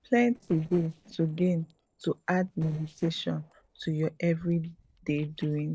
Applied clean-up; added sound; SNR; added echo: neural separator model SepFormer DNS4.